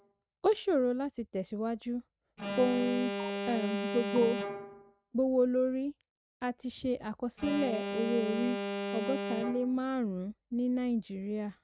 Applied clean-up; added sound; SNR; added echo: neural mask model RNNoise.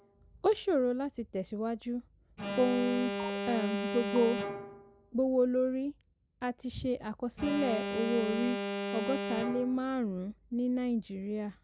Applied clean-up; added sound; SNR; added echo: none; Alarm; 7 dB; none.